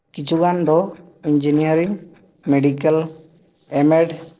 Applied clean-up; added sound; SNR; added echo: neural separator model SepFormer DNS4.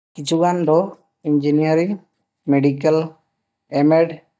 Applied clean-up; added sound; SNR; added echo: neural mask model DeepFilterNet 3.